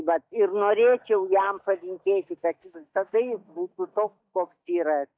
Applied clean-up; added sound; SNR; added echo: neural mask model DeepFilterNet 3.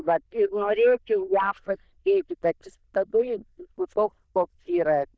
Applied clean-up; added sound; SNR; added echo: neural diffusion model UNIVERSE++.